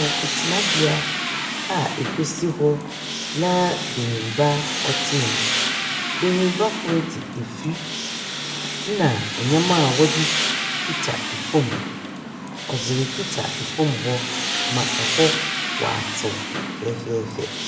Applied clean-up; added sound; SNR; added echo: none; Tools; 1 dB; reverberation time 0.7 s.